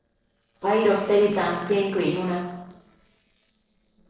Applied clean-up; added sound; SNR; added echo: neural separator model SepFormer DNS4.